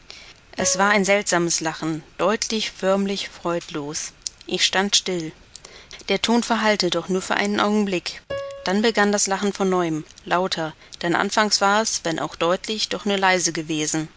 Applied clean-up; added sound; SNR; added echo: none; Piano; 17 dB; none.